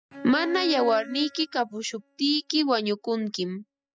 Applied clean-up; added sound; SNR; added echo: classical method spectral subtraction.